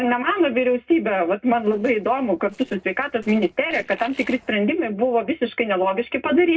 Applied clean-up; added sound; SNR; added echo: neural separator model SepFormer DNS4.